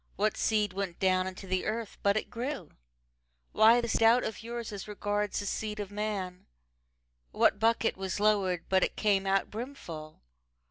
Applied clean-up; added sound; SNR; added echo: none; none; none; none.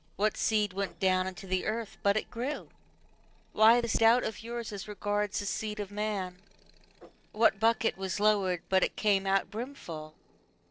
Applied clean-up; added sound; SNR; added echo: neural separator model SepFormer DNS4.